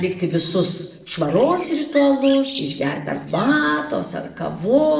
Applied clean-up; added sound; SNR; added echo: neural separator model SepFormer DNS4.